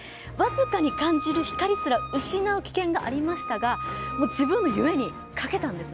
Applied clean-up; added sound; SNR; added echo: none; Wind instrument, woodwind instrument; 9 dB; none.